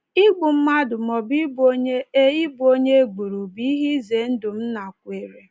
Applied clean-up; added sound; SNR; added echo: none; none; none; none.